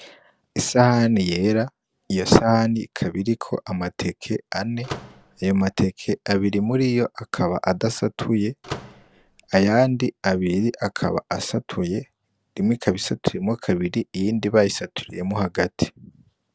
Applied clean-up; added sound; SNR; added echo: none; Slam / Microwave oven; 15 dB; none.